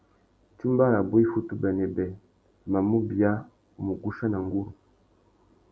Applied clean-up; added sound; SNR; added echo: none; none; none; none.